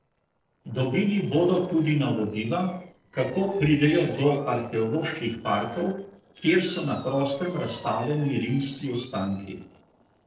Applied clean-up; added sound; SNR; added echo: neural separator model SepFormer DNS4.